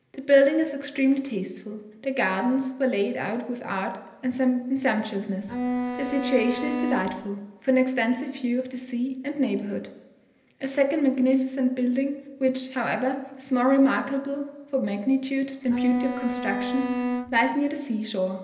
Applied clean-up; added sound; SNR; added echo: none; Bowed string instrument; 3 dB; reverberation time 1.4 s.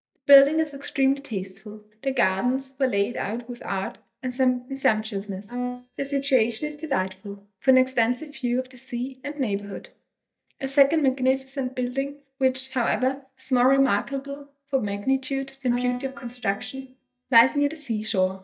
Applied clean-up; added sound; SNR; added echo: neural mask model DeepFilterNet 3.